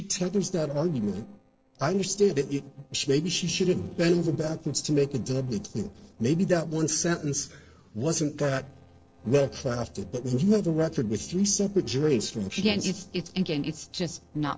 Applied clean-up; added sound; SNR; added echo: neural separator model SepFormer DNS4.